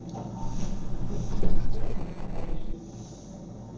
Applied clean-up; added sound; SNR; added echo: neural separator model SepFormer DNS4.